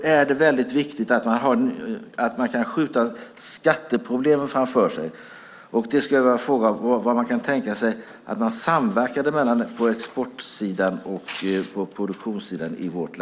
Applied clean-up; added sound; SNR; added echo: none; none; none; none.